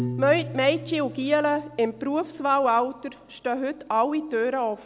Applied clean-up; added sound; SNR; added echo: none; Piano; 14 dB; none.